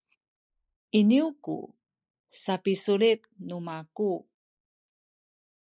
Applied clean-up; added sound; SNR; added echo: neural mask model Resemble Enhance denoiser.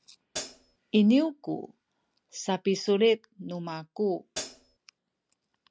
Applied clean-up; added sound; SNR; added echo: none; Hi-hat; 9 dB; none.